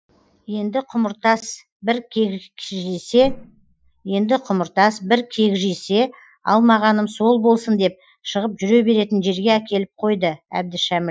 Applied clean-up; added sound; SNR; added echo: classical method Wiener filter.